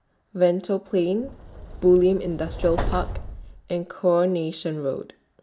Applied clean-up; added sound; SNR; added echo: none; Subway, metro, underground; 8 dB; none.